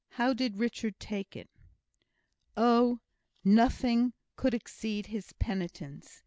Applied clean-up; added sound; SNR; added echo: none; none; none; none.